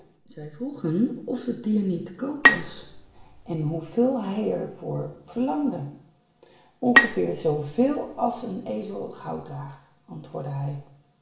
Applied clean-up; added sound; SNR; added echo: none; Bowed string instrument; -3 dB; reverberation time 0.7 s.